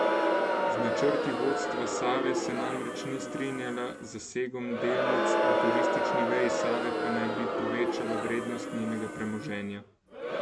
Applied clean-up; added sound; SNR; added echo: none; Crowd; -4 dB; none.